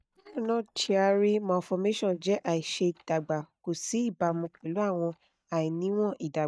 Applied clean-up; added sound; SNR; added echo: neural mask model DeepFilterNet 3.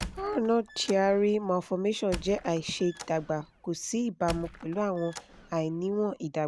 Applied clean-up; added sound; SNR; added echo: none; Squeak; 16 dB; none.